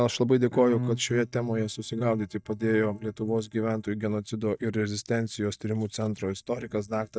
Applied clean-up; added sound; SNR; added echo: neural mask model DeepFilterNet 3.